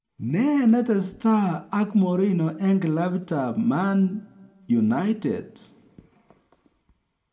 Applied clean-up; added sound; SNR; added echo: none; none; none; reverberation time 0.6 s.